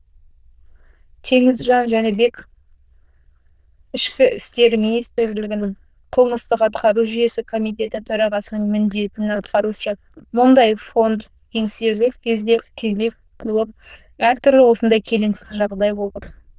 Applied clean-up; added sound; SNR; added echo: neural diffusion model UNIVERSE++.